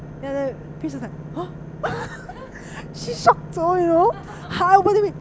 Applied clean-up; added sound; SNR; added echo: none; Engine / Boat, Water vehicle; 14 dB; none.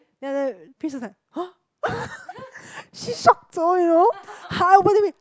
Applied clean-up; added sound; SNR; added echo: none; none; none; none.